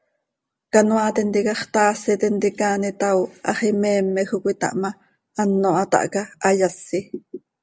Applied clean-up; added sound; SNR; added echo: none; none; none; none.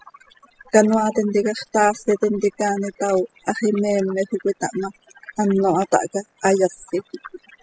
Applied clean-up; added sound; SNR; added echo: classical method spectral subtraction.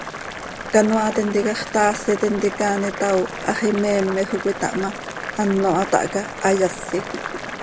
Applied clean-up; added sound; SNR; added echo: none; Boiling; 10 dB; none.